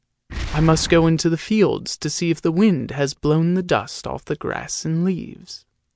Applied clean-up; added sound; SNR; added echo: none; Boom; 13 dB; none.